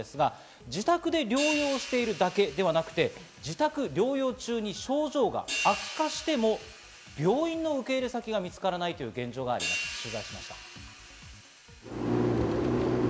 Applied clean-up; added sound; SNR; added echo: none; Hi-hat; 12 dB; none.